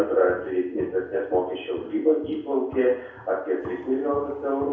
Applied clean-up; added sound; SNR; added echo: none; Walk, footsteps; 19 dB; reverberation time 0.6 s.